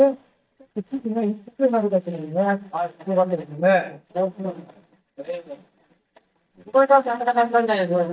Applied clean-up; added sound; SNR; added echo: neural mask model DeepFilterNet 3.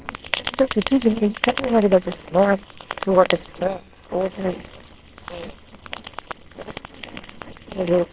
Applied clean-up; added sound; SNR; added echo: neural separator model SepFormer WHAMR!.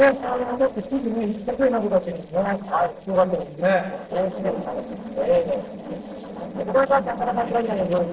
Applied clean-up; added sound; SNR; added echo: neural separator model SepFormer DNS4.